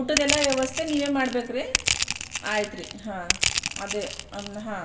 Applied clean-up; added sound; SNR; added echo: none; Crushing; 1 dB; reverberation time 2.7 s.